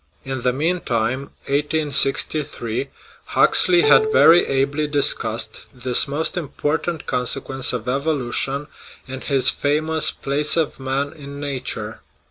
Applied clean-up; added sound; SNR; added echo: none; Plucked string instrument; 6 dB; none.